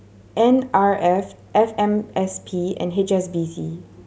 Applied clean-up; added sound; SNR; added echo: none; none; none; none.